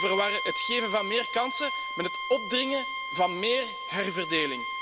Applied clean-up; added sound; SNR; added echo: none; Bowed string instrument; 4 dB; none.